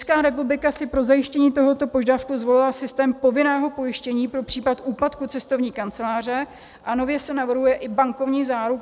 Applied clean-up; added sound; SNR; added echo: none; none; none; none.